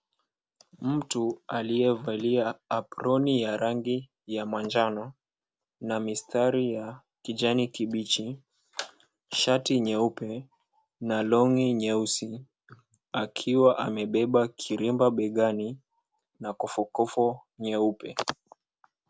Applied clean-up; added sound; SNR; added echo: none; none; none; none.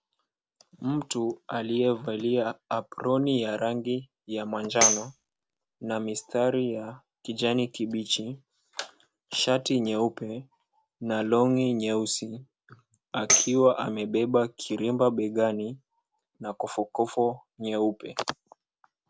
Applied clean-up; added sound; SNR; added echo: none; Tambourine; 1 dB; none.